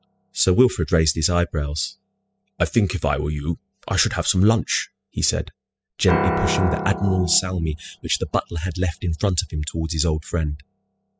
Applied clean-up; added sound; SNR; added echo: classical method spectral subtraction.